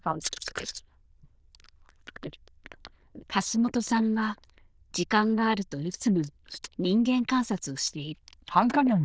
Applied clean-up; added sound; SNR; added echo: neural diffusion model UNIVERSE++.